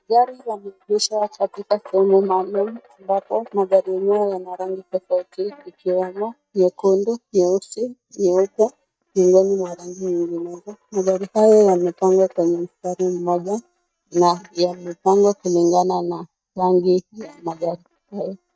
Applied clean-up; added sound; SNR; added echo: neural mask model DeepFilterNet 3.